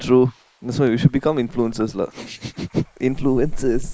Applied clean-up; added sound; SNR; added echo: neural mask model Resemble Enhance denoiser.